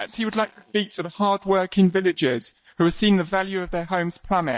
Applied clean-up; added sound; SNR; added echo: neural mask model DeepFilterNet 3.